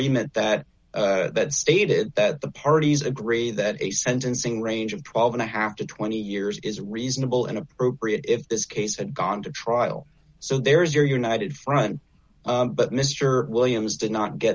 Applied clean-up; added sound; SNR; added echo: none; none; none; none.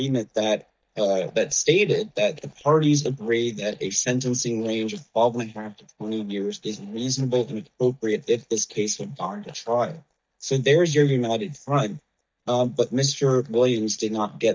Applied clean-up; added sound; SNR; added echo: neural mask model DeepFilterNet 3.